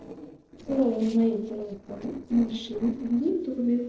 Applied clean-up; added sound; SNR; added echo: neural separator model SepFormer DNS4.